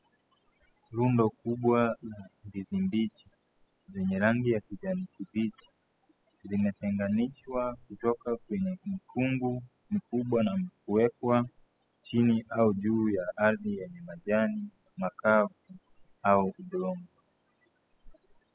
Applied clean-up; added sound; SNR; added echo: classical method spectral subtraction.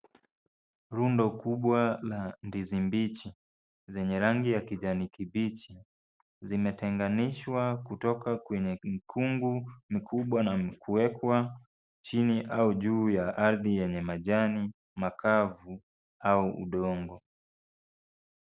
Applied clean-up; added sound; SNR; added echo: none; none; none; none.